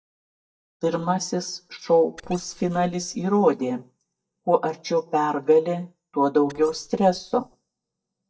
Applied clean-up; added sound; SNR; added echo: neural mask model DeepFilterNet 3.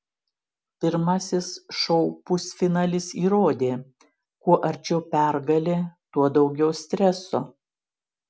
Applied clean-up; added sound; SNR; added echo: none; none; none; none.